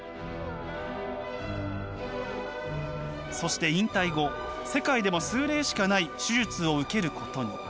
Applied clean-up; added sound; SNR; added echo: none; Dog; 13 dB; none.